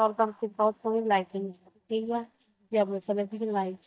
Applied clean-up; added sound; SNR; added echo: neural mask model DeepFilterNet 3.